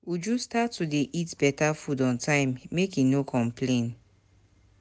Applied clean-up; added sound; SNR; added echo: none; none; none; none.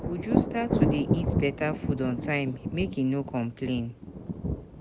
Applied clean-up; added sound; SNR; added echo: none; Thunder; -1 dB; none.